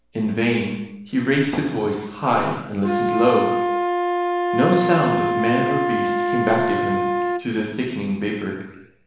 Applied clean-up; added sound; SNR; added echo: none; Wind instrument, woodwind instrument; 2 dB; reverberation time 0.9 s.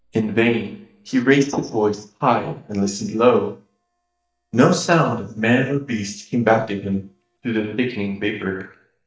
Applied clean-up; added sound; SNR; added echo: neural mask model DeepFilterNet 3.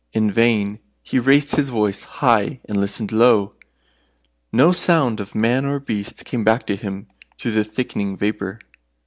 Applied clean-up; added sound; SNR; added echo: none; none; none; none.